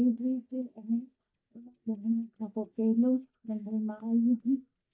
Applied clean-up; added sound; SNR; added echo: neural mask model DeepFilterNet 3.